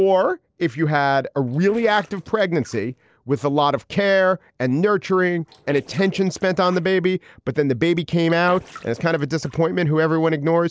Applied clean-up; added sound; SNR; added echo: neural separator model SepFormer DNS4.